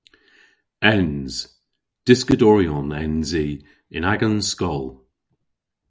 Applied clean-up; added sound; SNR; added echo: none; none; none; none.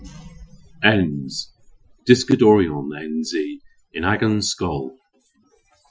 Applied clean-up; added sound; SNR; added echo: classical method Wiener filter.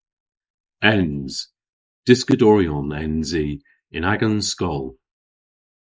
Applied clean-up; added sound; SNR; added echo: neural mask model Resemble Enhance denoiser.